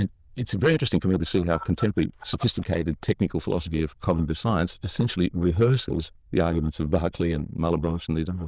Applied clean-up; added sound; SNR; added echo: neural diffusion model UNIVERSE++.